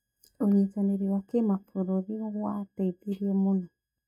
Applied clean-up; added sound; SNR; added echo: neural mask model DeepFilterNet 3.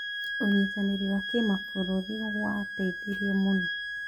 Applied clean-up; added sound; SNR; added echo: none; Wind instrument, woodwind instrument; 5 dB; none.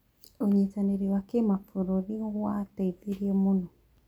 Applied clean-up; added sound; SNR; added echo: none; none; none; none.